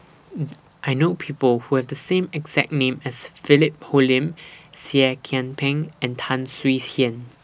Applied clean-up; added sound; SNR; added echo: none; none; none; none.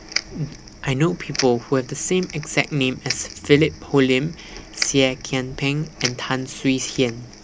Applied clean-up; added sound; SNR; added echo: none; Crackle; 12 dB; none.